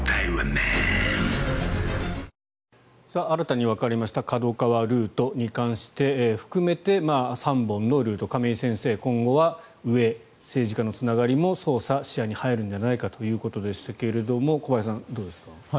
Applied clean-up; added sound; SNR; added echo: none; none; none; none.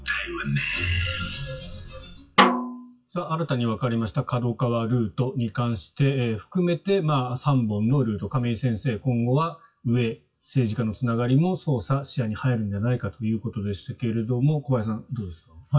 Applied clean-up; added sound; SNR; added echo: classical method WPE with log-MMSE.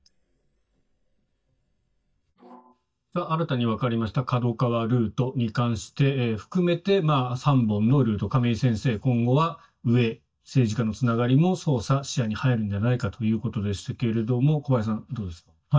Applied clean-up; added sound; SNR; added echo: neural mask model DeepFilterNet 3.